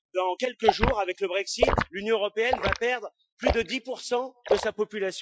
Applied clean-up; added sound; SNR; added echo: classical method Wiener filter.